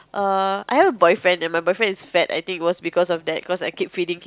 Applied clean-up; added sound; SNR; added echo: none; none; none; none.